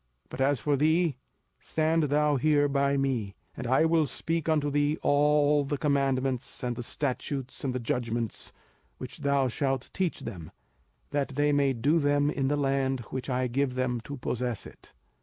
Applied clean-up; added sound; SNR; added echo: none; none; none; none.